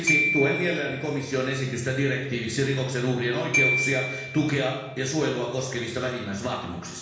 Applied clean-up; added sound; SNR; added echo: none; Glockenspiel; 4 dB; reverberation time 1.1 s.